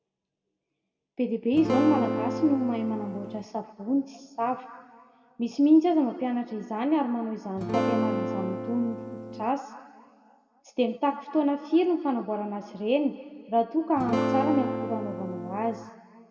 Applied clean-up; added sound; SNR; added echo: none; Acoustic guitar / Strum; 2 dB; reverberation time 1.5 s.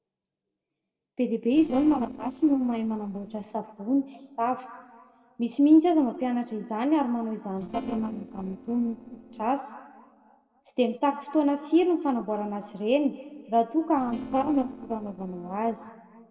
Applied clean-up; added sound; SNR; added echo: neural separator model SepFormer DNS4.